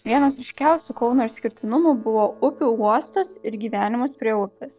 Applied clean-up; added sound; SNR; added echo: neural separator model SepFormer DNS4.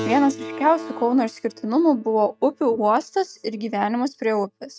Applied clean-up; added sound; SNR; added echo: neural mask model RNNoise.